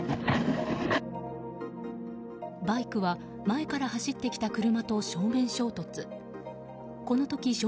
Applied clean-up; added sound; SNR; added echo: none; none; none; none.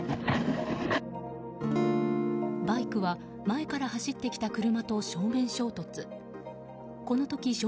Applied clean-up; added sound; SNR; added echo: none; Acoustic guitar / Strum; -2 dB; none.